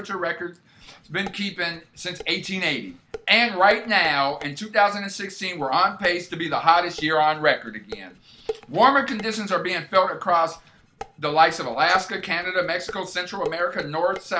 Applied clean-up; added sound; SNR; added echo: none; Dishes, pots, and pans; 17 dB; none.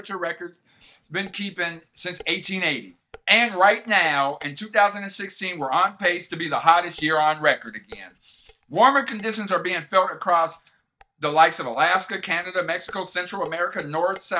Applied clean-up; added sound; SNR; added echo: neural mask model DeepFilterNet 3.